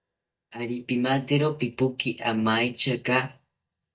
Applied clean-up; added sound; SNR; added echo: neural mask model DeepFilterNet 3.